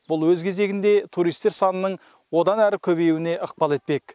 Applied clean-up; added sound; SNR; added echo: none; none; none; none.